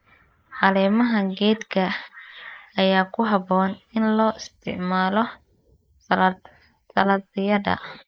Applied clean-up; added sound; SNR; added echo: neural mask model Resemble Enhance denoiser.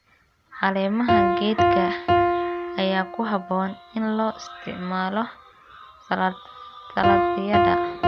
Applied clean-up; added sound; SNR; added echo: none; Piano; -2 dB; none.